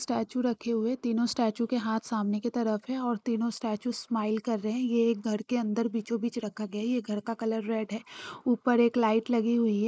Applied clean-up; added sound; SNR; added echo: neural mask model Resemble Enhance denoiser.